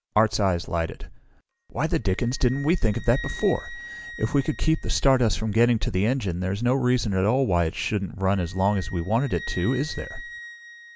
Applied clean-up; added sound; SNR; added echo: none; Wind instrument, woodwind instrument; 19 dB; none.